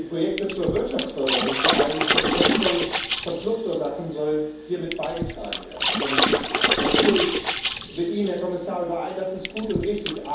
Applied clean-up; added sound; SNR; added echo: none; Water / Splash, splatter; -2 dB; reverberation time 0.9 s.